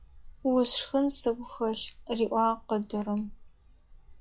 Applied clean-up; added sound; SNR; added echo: classical method log-MMSE.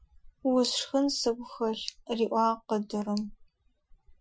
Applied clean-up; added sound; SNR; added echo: classical method Wiener filter.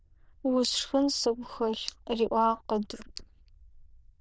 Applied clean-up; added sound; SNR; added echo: neural diffusion model UNIVERSE++.